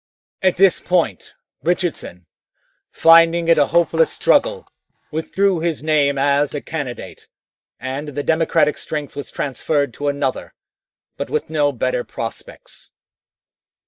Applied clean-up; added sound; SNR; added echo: neural mask model DeepFilterNet 3.